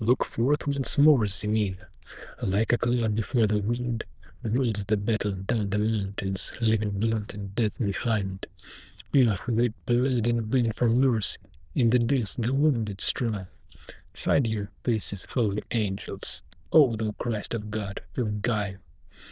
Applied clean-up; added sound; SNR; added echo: neural diffusion model UNIVERSE++.